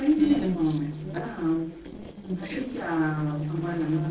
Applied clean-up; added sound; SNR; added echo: neural separator model SepFormer DNS4.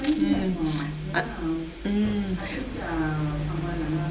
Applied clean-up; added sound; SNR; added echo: none; Fire; 15 dB; reverberation time 0.2 s.